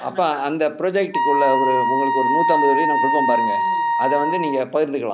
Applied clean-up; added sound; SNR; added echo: none; Wind instrument, woodwind instrument; -1 dB; none.